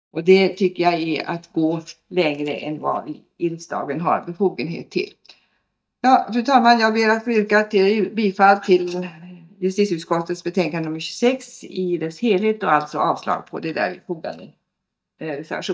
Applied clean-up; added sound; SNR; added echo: neural mask model DeepFilterNet 3.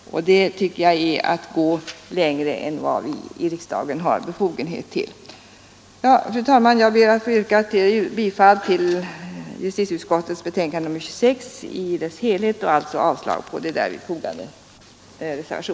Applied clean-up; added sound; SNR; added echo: none; none; none; none.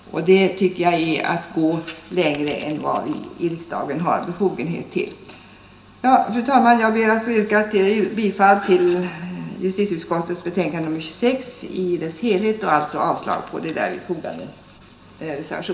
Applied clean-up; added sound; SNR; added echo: none; Crushing; 19 dB; reverberation time 1.9 s.